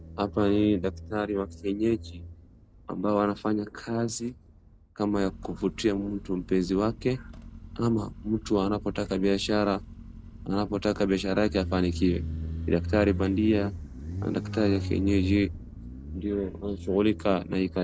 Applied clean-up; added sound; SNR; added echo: none; Motorcycle; 10 dB; none.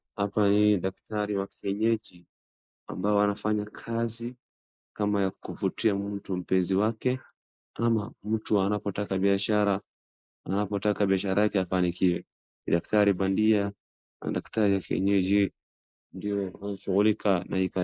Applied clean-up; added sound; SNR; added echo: neural mask model Resemble Enhance denoiser.